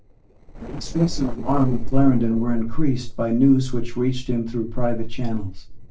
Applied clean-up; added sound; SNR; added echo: neural separator model SepFormer DNS4.